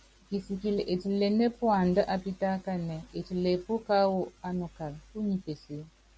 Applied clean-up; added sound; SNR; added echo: none; none; none; none.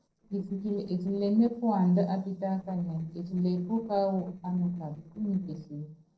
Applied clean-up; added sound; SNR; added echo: neural separator model SepFormer DNS4.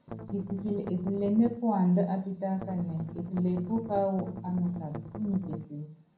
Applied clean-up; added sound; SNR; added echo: none; Strum; 11 dB; reverberation time 0.6 s.